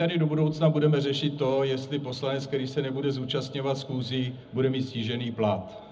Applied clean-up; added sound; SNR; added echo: none; none; none; reverberation time 0.4 s.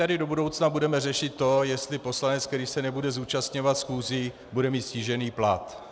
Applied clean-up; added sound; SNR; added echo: none; none; none; none.